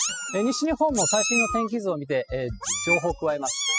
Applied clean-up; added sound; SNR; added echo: classical method spectral subtraction.